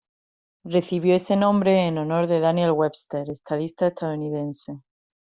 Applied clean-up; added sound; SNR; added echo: none; none; none; none.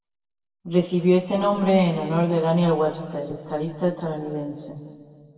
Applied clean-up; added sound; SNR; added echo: none; none; none; reverberation time 1.9 s.